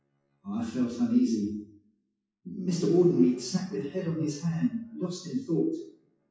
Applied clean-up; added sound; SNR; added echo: classical method WPE with log-MMSE.